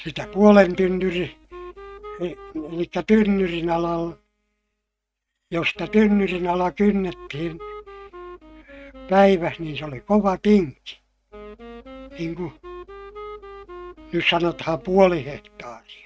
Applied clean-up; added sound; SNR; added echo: neural mask model RNNoise.